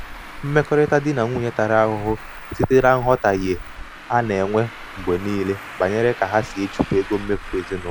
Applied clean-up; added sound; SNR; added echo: none; Traffic noise, roadway noise; 14 dB; none.